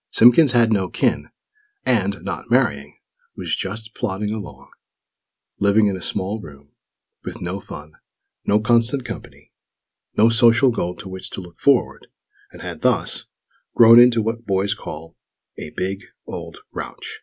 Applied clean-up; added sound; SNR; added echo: none; none; none; none.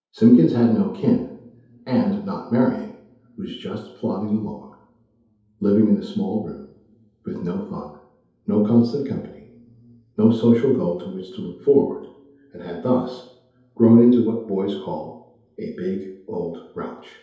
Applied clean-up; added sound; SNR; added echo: none; none; none; reverberation time 0.8 s.